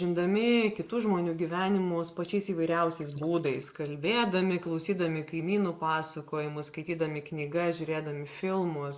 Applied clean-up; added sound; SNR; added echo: neural mask model Resemble Enhance denoiser.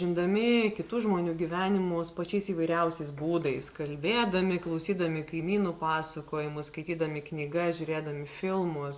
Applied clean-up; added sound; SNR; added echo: none; none; none; none.